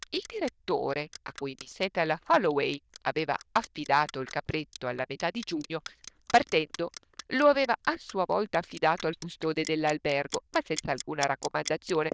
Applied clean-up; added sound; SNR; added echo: neural diffusion model UNIVERSE++.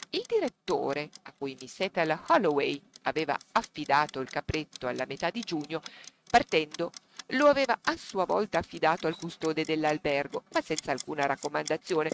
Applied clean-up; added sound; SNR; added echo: neural mask model RNNoise.